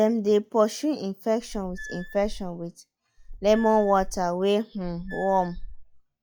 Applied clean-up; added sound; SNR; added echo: classical method log-MMSE.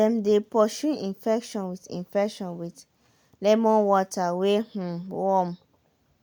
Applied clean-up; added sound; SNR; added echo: none; none; none; none.